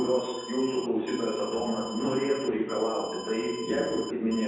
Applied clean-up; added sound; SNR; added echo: none; Alarm; 13 dB; reverberation time 1.1 s.